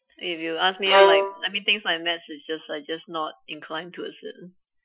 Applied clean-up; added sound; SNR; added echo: classical method Wiener filter.